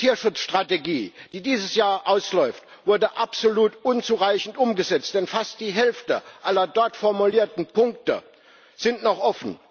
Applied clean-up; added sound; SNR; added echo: none; none; none; none.